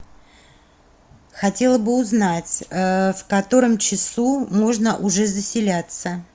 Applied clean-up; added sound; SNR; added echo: none; none; none; none.